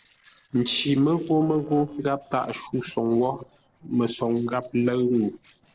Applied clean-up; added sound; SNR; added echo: neural separator model SepFormer DNS4.